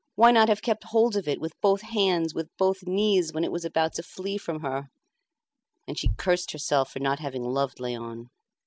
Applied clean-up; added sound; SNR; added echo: none; Bass drum; 8 dB; none.